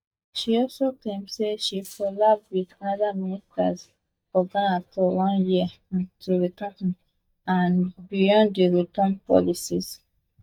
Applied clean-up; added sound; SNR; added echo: neural mask model DeepFilterNet 3.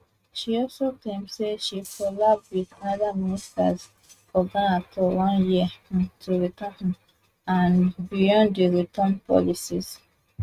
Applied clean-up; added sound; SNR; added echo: neural mask model RNNoise.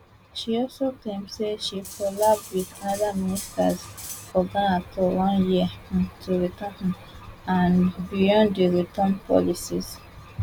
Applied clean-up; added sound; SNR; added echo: none; Cutlery, silverware; 15 dB; none.